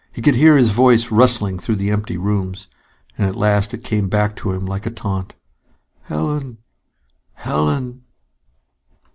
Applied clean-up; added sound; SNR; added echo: none; none; none; none.